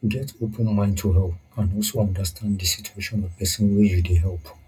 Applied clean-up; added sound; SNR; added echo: none; none; none; reverberation time 0.2 s.